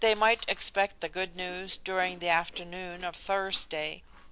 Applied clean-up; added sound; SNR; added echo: none; Chewing, mastication; 18 dB; none.